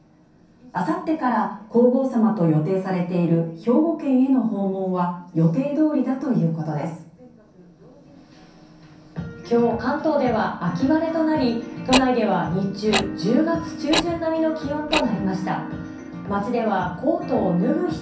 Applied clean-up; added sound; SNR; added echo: none; Tick-tock; 7 dB; reverberation time 0.6 s.